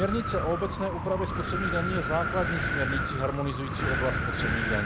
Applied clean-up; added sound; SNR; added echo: none; Wind; -1 dB; none.